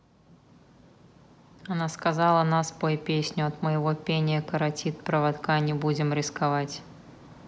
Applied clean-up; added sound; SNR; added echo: none; none; none; none.